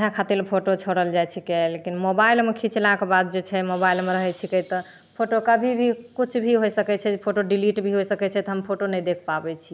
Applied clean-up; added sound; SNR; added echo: none; none; none; none.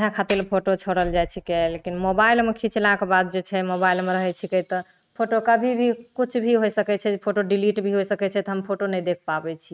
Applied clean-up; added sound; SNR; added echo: neural mask model RNNoise.